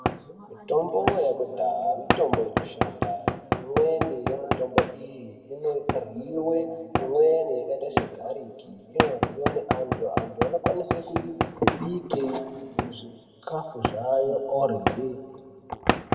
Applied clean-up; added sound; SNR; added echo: none; Knock / Wood; 2 dB; reverberation time 1.9 s.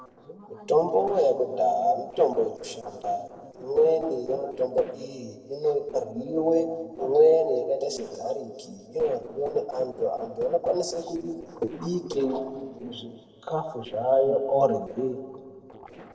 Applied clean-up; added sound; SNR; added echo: neural separator model SepFormer DNS4.